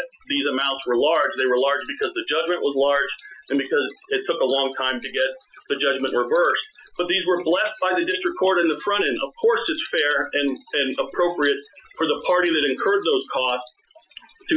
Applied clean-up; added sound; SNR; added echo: classical method Wiener filter.